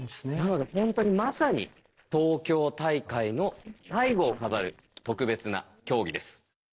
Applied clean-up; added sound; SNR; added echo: neural separator model SepFormer DNS4.